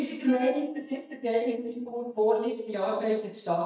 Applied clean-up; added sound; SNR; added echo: neural mask model DeepFilterNet 3.